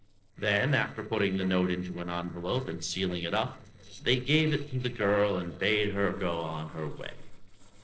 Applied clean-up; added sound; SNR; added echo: neural separator model SepFormer DNS4.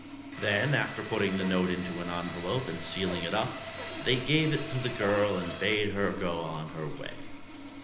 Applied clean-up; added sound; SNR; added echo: none; Sawing; 7 dB; reverberation time 0.8 s.